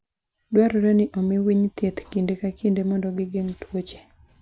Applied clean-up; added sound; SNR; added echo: none; none; none; none.